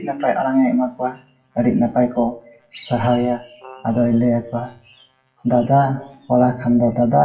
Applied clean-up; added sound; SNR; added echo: classical method WPE with log-MMSE.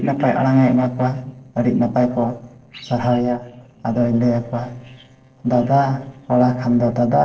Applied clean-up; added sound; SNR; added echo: neural separator model SepFormer DNS4.